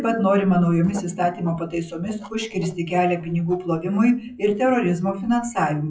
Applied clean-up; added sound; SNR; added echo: classical method WPE with log-MMSE.